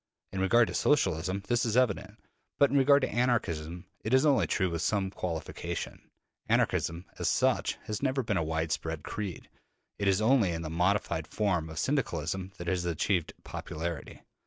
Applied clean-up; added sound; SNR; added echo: none; none; none; none.